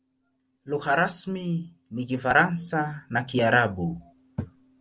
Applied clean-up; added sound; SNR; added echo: none; none; none; none.